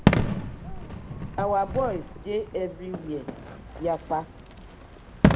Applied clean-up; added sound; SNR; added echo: none; Fireworks; -4 dB; none.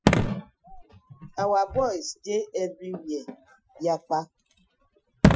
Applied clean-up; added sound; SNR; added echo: classical method Wiener filter.